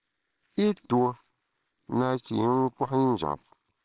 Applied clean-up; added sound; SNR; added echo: neural separator model SepFormer WHAMR!.